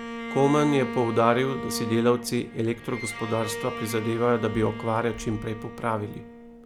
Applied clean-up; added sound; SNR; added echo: none; Bowed string instrument; 9 dB; none.